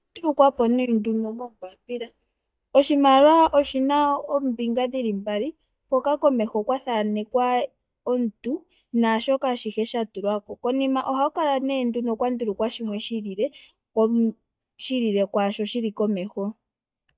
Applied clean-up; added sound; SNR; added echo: neural mask model DeepFilterNet 3.